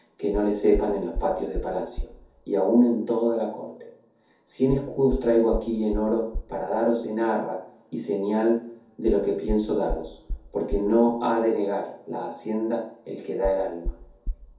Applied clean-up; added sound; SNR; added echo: none; Knock; 11 dB; reverberation time 0.6 s.